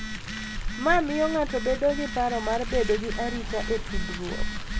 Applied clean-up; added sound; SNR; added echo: none; Car + Telephone; 3 dB; none.